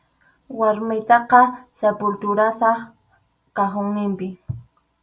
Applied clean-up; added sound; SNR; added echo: none; none; none; none.